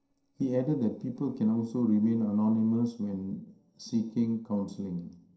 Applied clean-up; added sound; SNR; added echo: neural separator model SepFormer DNS4.